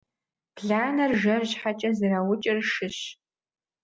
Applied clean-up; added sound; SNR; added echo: none; none; none; none.